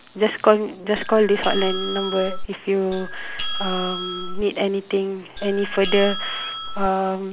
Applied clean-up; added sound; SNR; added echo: none; Doorbell; 4 dB; none.